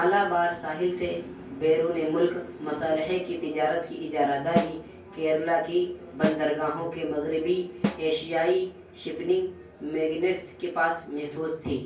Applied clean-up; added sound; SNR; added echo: none; Snare drum; 8 dB; reverberation time 0.3 s.